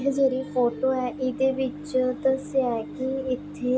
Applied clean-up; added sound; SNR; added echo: none; Microwave oven; 13 dB; none.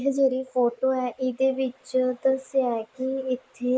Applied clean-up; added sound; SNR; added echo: neural mask model Resemble Enhance denoiser.